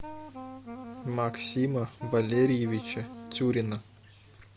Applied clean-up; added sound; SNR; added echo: none; Wind instrument, woodwind instrument; 13 dB; none.